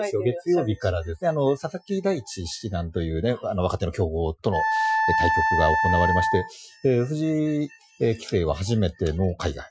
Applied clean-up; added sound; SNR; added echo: classical method Wiener filter.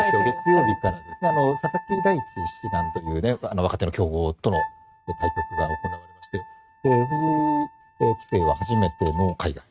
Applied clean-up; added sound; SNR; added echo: neural mask model RNNoise.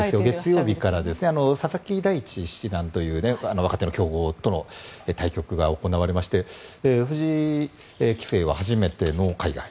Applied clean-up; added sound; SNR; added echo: none; none; none; none.